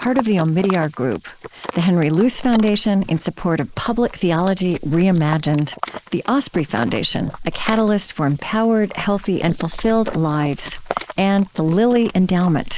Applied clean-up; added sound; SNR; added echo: neural mask model Resemble Enhance denoiser.